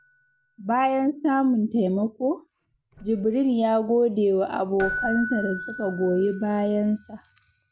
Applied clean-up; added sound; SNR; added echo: none; Keyboard (musical); 14 dB; none.